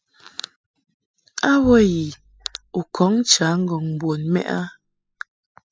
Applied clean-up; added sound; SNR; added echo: classical method spectral subtraction.